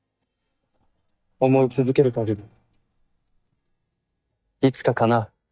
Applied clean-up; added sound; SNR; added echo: neural mask model DeepFilterNet 3.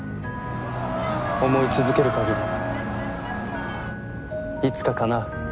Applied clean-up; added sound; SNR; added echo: none; Crowd; 3 dB; none.